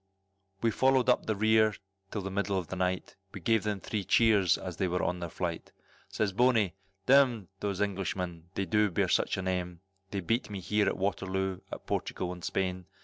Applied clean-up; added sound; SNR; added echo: none; none; none; none.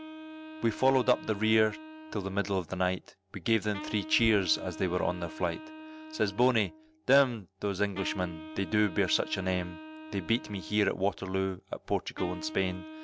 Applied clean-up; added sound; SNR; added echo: none; Wind instrument, woodwind instrument; 14 dB; none.